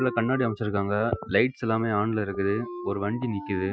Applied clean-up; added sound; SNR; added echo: classical method Wiener filter.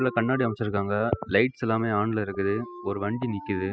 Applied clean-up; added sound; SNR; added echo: classical method spectral subtraction.